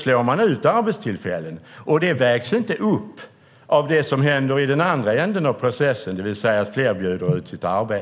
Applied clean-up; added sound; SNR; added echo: none; none; none; none.